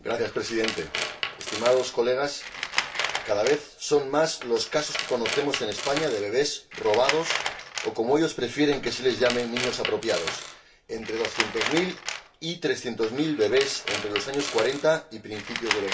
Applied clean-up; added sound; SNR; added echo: none; Tools; 7 dB; reverberation time 0.2 s.